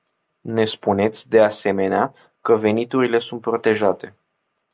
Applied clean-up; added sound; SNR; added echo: none; none; none; none.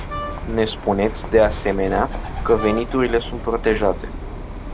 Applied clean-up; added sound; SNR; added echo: none; Bird + Wind instrument, woodwind instrument; 7 dB; none.